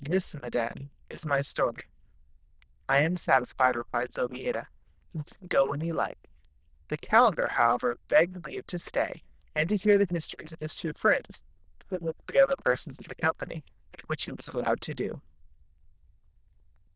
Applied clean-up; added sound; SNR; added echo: neural diffusion model UNIVERSE++.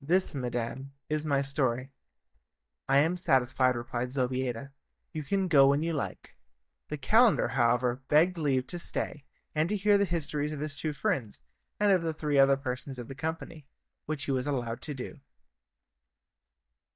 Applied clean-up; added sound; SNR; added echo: neural mask model DeepFilterNet 3.